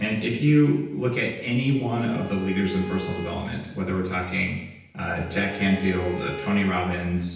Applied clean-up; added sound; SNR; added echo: none; Bowed string instrument; 14 dB; reverberation time 0.9 s.